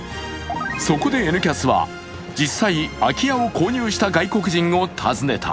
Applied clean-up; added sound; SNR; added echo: none; none; none; none.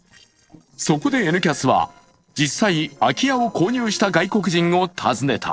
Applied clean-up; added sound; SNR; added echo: neural separator model SepFormer DNS4.